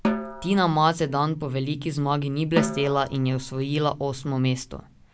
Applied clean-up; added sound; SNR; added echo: none; Snare drum; 9 dB; none.